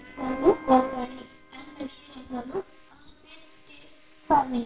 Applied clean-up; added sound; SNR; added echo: neural separator model SepFormer WHAMR!.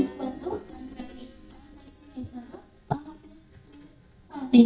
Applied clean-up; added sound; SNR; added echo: neural mask model DeepFilterNet 3.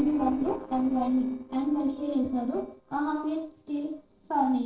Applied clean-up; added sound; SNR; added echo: neural separator model SepFormer DNS4.